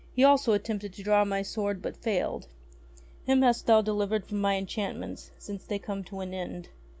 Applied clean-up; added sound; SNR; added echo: none; none; none; none.